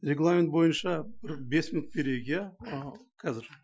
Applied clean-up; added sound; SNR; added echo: classical method Wiener filter.